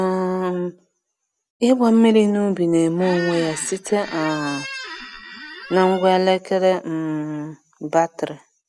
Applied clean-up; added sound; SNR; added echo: none; Squeak; 13 dB; none.